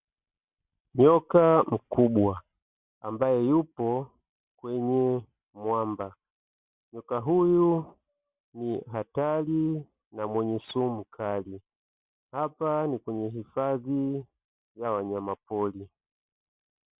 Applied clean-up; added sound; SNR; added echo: none; none; none; none.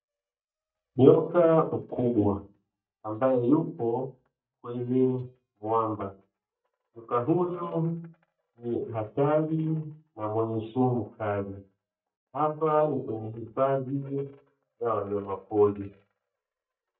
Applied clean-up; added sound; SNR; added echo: neural mask model DeepFilterNet 3.